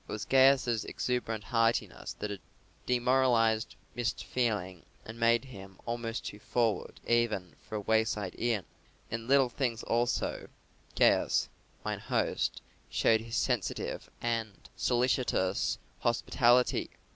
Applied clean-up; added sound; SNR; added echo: none; none; none; none.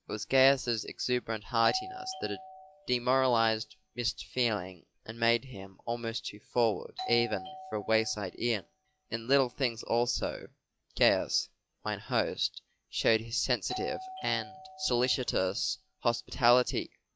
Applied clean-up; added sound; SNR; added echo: classical method log-MMSE.